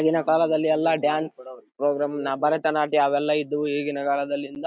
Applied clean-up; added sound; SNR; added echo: none; none; none; none.